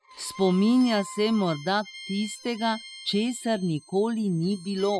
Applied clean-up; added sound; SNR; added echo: classical method spectral subtraction.